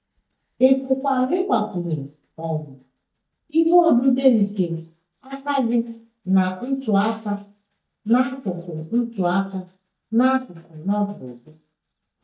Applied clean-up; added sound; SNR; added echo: neural mask model DeepFilterNet 3.